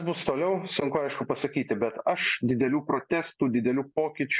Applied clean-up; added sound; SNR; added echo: none; none; none; none.